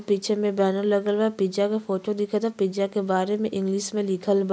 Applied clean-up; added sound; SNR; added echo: none; none; none; none.